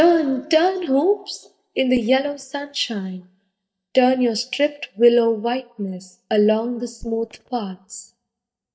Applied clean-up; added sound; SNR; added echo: neural mask model DeepFilterNet 3.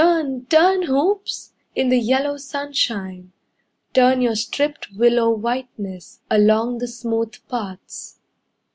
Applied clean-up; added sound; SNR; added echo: none; none; none; none.